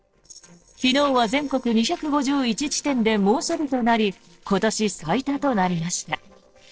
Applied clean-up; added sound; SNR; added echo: neural separator model SepFormer DNS4.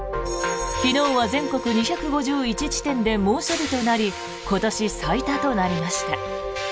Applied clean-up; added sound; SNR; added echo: none; none; none; none.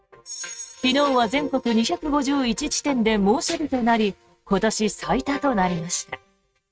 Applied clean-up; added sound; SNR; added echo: neural mask model RNNoise.